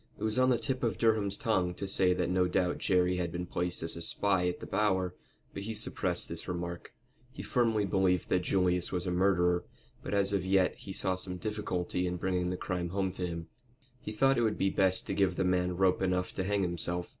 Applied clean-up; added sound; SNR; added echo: none; none; none; none.